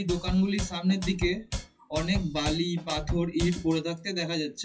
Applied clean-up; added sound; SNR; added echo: classical method WPE with log-MMSE.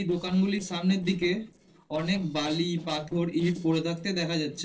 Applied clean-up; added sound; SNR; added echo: neural separator model SepFormer DNS4.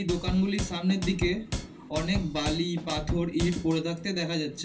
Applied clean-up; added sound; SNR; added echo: none; Drum / Drum kit; 6 dB; reverberation time 0.2 s.